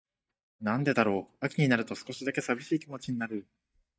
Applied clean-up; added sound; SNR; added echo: neural mask model DeepFilterNet 3.